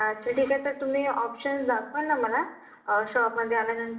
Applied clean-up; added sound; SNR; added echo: none; none; none; reverberation time 1.3 s.